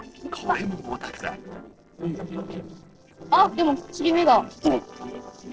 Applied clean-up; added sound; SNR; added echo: neural separator model SepFormer DNS4.